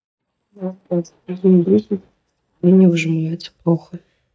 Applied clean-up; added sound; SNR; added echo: neural mask model DeepFilterNet 3.